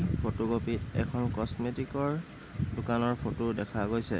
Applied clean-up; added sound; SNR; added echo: none; none; none; none.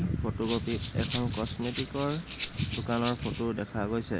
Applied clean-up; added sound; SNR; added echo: none; Rattle (instrument); 10 dB; none.